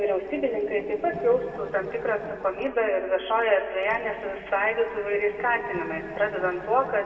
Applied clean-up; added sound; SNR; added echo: none; Mechanisms; 17 dB; reverberation time 2.0 s.